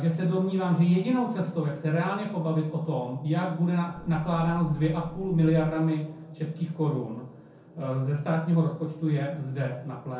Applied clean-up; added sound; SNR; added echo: none; Buzz; 19 dB; reverberation time 0.5 s.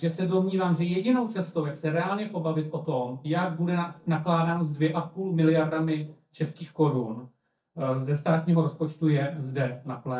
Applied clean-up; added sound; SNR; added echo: neural mask model DeepFilterNet 3.